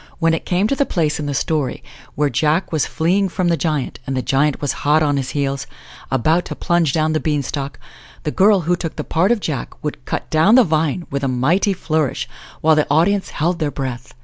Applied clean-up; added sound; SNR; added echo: none; none; none; none.